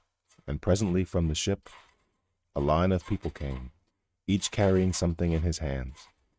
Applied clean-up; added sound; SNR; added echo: neural mask model RNNoise.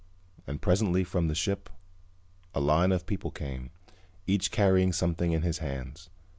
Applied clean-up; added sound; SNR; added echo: none; none; none; none.